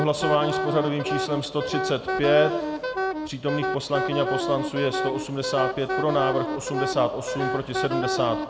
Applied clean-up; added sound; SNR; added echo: none; Wind instrument, woodwind instrument; 2 dB; none.